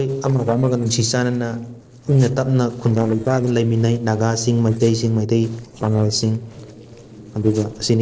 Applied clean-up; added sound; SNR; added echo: neural separator model SepFormer DNS4.